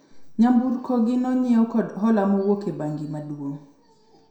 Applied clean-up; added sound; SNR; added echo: none; none; none; reverberation time 0.6 s.